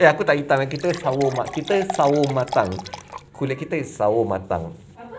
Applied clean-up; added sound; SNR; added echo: none; Fill (with liquid) / Water; 12 dB; none.